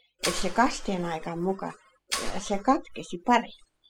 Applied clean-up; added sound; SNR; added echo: classical method spectral subtraction.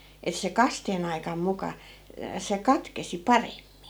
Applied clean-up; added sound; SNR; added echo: none; none; none; none.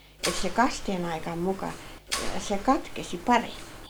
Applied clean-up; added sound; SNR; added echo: none; Mechanisms; 6 dB; none.